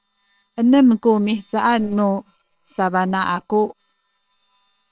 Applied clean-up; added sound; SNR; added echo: neural separator model SepFormer WHAM!.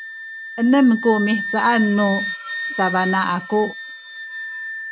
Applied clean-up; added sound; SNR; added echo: none; Wind instrument, woodwind instrument; 8 dB; none.